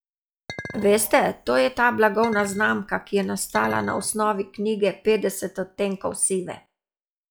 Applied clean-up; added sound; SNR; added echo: classical method log-MMSE.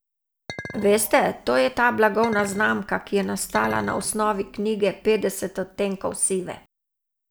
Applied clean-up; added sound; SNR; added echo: none; Chink, clink; 15 dB; none.